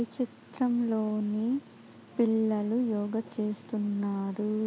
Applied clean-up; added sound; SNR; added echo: none; none; none; none.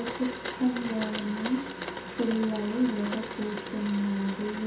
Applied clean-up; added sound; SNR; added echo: none; Domestic sounds, home sounds; 7 dB; reverberation time 0.6 s.